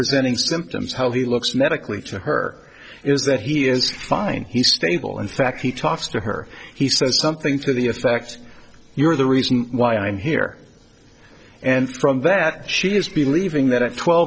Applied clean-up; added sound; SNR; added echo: neural separator model SepFormer DNS4.